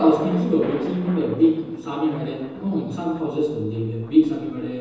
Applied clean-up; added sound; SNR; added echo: none; Thunder; 17 dB; reverberation time 1.1 s.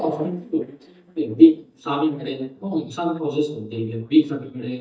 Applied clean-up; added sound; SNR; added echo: neural mask model DeepFilterNet 3.